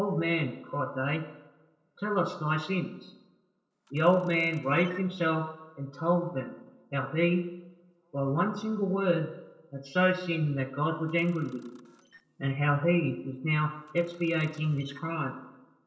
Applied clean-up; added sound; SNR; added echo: neural separator model SepFormer DNS4.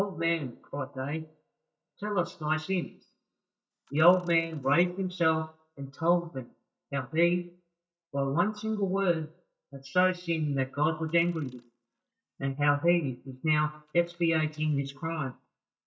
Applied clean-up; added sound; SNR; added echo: neural mask model DeepFilterNet 3.